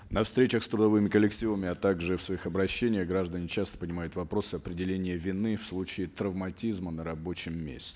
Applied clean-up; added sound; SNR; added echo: none; none; none; none.